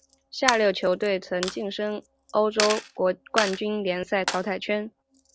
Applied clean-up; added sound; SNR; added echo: none; Coin (dropping); 8 dB; none.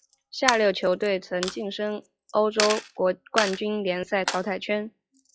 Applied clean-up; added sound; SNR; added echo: classical method log-MMSE.